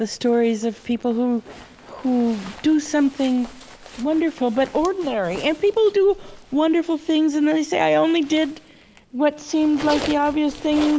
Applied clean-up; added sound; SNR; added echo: none; Zipper (clothing); 18 dB; none.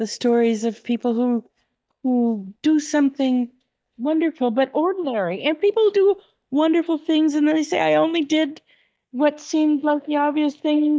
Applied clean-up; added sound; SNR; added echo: neural mask model DeepFilterNet 3.